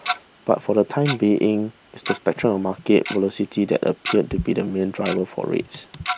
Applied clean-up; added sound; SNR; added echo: none; Tick-tock; 11 dB; none.